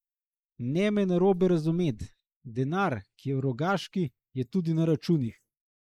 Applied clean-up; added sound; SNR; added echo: neural mask model Resemble Enhance denoiser.